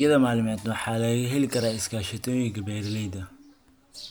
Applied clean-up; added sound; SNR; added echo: none; none; none; none.